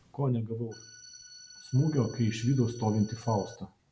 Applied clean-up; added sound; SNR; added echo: none; Organ; 20 dB; none.